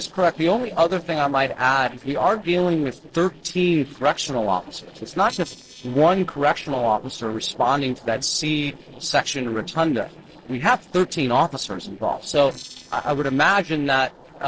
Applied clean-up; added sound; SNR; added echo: neural separator model SepFormer DNS4.